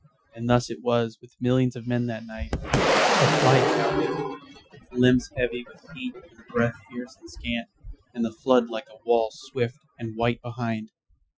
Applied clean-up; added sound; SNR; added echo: classical method Wiener filter.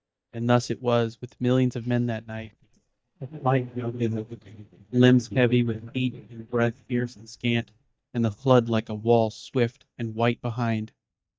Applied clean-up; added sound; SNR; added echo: neural mask model DeepFilterNet 3.